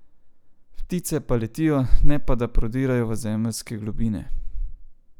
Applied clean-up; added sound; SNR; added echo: none; none; none; none.